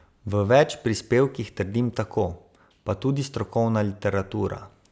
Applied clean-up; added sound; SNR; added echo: none; none; none; none.